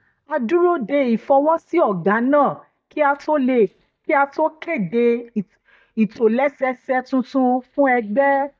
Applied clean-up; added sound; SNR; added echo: neural mask model DeepFilterNet 3.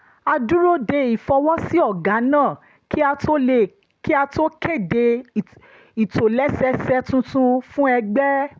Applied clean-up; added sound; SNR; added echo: none; none; none; none.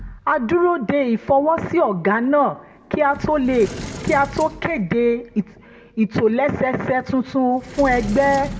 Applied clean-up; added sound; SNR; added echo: none; Sliding door; 16 dB; reverberation time 1.2 s.